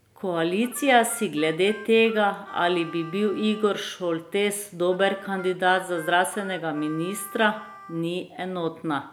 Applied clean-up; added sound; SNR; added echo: none; Harmonica; 18 dB; none.